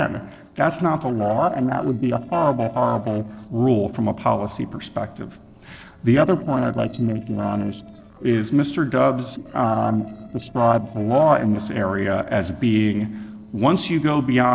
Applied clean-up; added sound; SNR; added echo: neural separator model SepFormer DNS4.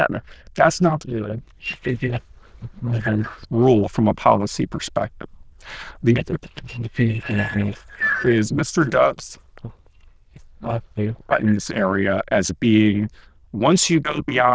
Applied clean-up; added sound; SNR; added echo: neural diffusion model UNIVERSE++.